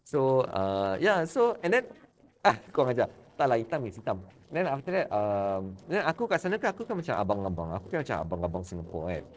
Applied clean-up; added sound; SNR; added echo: neural separator model SepFormer DNS4.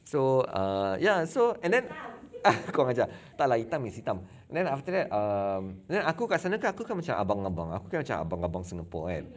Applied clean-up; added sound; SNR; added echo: none; none; none; none.